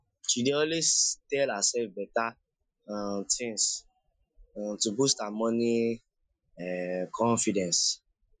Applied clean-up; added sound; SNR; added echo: classical method Wiener filter.